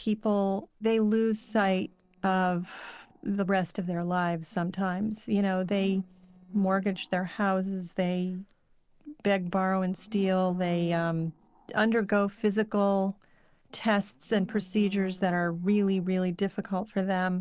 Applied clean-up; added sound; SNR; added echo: neural separator model SepFormer DNS4.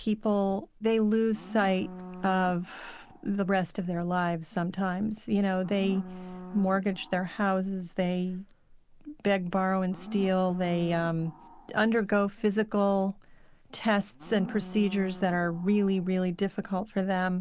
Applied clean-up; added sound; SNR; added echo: none; Livestock, farm animals, working animals; 18 dB; none.